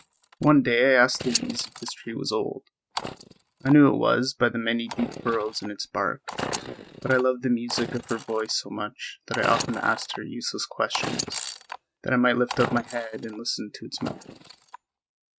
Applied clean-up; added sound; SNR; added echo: neural mask model RNNoise.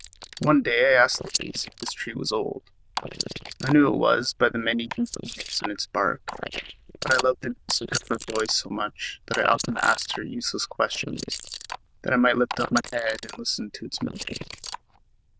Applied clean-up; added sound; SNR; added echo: neural diffusion model UNIVERSE++.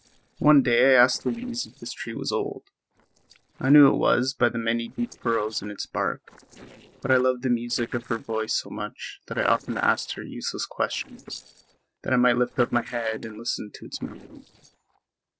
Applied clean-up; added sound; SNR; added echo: neural separator model SepFormer DNS4.